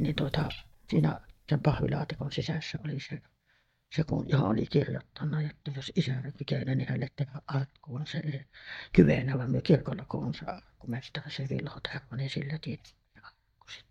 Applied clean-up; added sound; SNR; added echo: neural mask model DeepFilterNet 3.